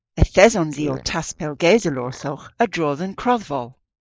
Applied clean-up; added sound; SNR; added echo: neural mask model Resemble Enhance denoiser.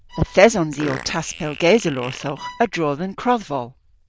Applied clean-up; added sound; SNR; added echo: neural diffusion model UNIVERSE++.